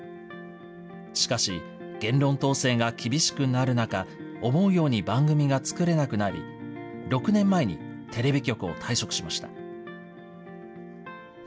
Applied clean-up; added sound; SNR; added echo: none; none; none; none.